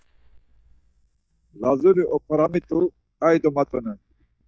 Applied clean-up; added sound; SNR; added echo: neural mask model DeepFilterNet 3.